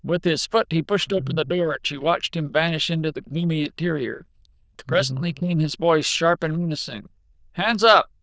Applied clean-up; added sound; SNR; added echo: neural diffusion model UNIVERSE++.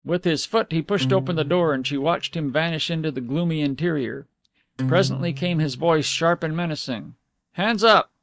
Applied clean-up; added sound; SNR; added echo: neural mask model DeepFilterNet 3.